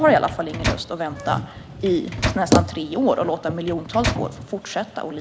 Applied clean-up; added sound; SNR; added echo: none; Bicycle + Microwave oven; 3 dB; none.